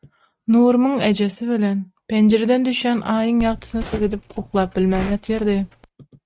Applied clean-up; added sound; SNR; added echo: neural mask model RNNoise.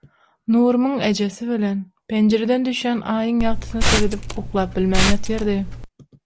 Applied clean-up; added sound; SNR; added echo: none; Liquid; -1 dB; none.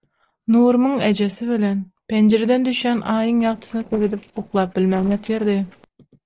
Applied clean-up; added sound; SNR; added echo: neural separator model SepFormer DNS4.